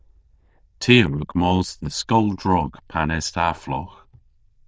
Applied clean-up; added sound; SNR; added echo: neural diffusion model UNIVERSE++.